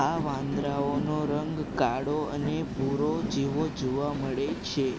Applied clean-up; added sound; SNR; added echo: none; Train; 5 dB; none.